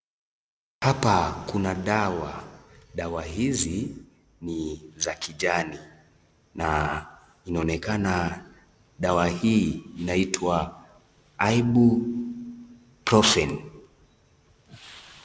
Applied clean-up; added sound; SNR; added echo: none; none; none; none.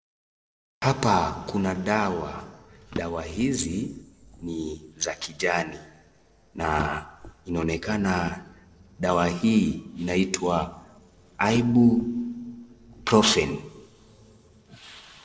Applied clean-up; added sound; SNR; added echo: neural separator model SepFormer DNS4.